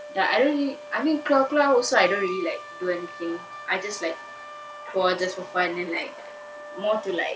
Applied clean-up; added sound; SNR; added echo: none; Wind instrument, woodwind instrument; 15 dB; none.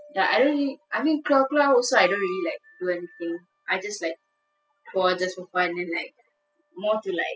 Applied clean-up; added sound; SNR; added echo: classical method spectral subtraction.